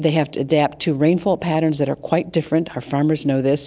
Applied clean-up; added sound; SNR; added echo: none; none; none; none.